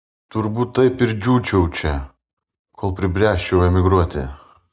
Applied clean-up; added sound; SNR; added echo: none; none; none; none.